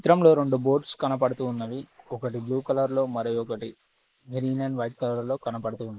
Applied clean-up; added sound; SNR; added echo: neural mask model Resemble Enhance denoiser.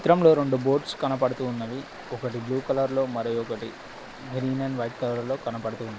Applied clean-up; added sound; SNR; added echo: none; Stream; 16 dB; none.